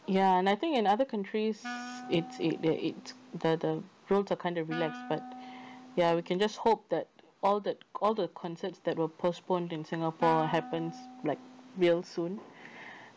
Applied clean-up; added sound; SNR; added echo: none; Wind instrument, woodwind instrument; 15 dB; none.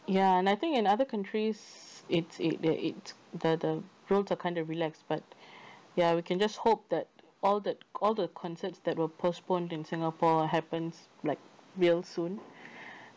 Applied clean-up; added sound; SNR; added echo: none; none; none; none.